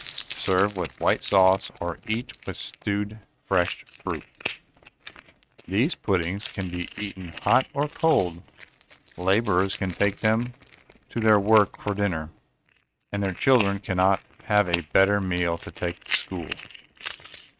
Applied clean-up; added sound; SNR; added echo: neural mask model RNNoise.